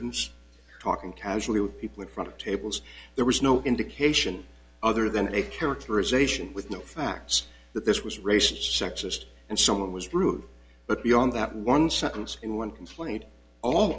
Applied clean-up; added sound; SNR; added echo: none; none; none; none.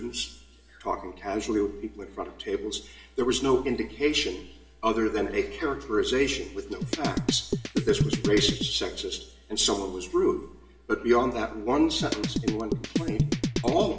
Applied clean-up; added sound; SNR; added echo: none; Drum kit; 0 dB; reverberation time 0.8 s.